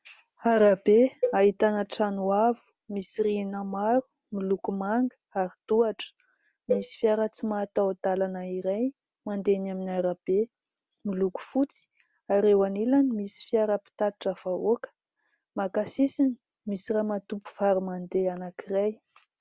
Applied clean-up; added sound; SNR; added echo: none; Cowbell; 9 dB; none.